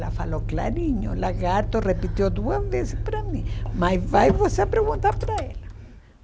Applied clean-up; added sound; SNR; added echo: none; Motor vehicle (road); 2 dB; none.